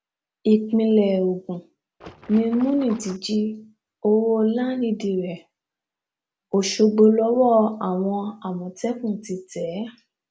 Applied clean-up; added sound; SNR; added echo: none; Water / Splash, splatter; 19 dB; none.